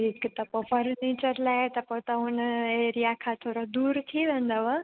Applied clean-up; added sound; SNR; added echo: none; none; none; none.